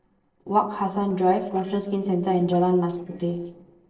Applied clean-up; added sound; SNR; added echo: neural separator model SepFormer DNS4.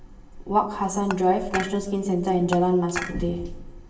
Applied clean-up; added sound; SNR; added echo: none; Dishes, pots, and pans / Chink, clink; 10 dB; reverberation time 0.8 s.